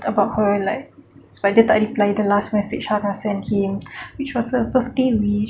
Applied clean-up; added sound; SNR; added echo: none; none; none; none.